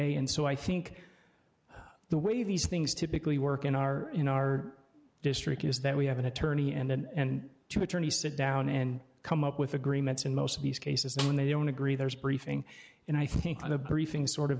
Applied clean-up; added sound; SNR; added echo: none; Snare drum; 13 dB; none.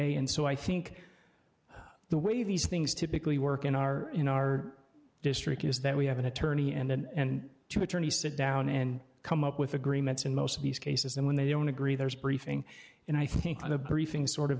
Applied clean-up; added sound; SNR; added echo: none; none; none; none.